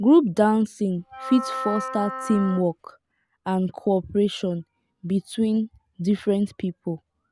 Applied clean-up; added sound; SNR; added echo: none; Wind instrument, woodwind instrument; 9 dB; none.